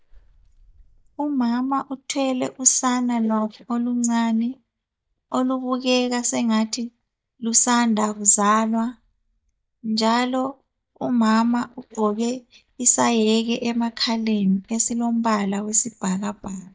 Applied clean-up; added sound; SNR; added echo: neural mask model DeepFilterNet 3.